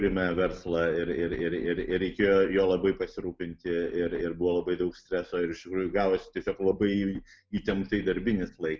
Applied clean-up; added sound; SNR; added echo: none; none; none; none.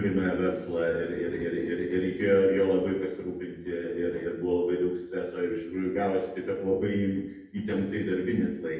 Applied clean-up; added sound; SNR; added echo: none; none; none; reverberation time 0.8 s.